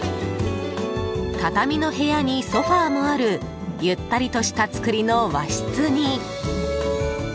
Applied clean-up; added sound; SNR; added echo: none; Whoosh, swoosh, swish; 16 dB; none.